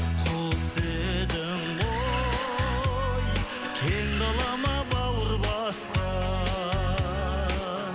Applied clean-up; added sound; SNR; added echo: none; Animal; 12 dB; none.